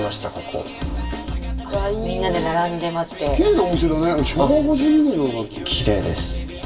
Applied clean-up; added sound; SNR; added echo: none; none; none; reverberation time 2.0 s.